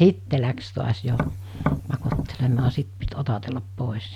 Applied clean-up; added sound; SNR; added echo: none; Tap; 5 dB; none.